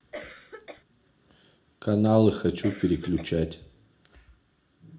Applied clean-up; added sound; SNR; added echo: none; Cough; 15 dB; reverberation time 0.4 s.